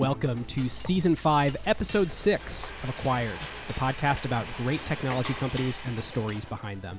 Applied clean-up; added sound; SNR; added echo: none; Frying (food); 11 dB; none.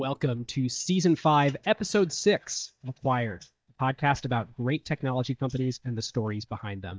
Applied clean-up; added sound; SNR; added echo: neural mask model DeepFilterNet 3.